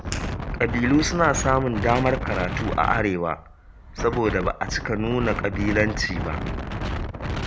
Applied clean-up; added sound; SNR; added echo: none; Wind; 5 dB; none.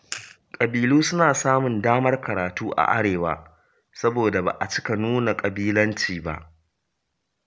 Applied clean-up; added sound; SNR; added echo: none; none; none; none.